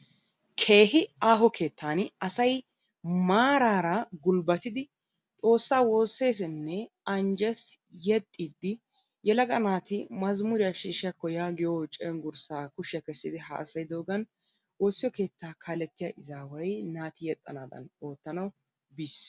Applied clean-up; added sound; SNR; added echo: none; none; none; none.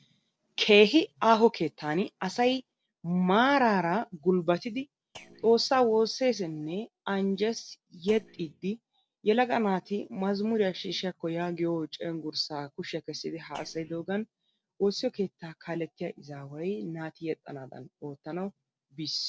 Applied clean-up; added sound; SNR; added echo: neural separator model SepFormer DNS4.